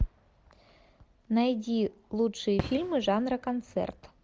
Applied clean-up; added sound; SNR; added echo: none; Fireworks; 14 dB; none.